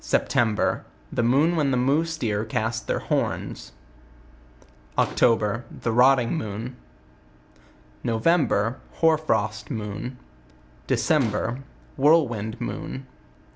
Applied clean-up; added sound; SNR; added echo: none; Gunshot, gunfire; 18 dB; none.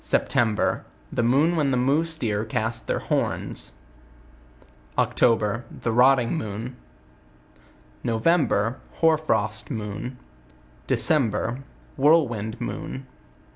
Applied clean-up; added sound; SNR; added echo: none; none; none; none.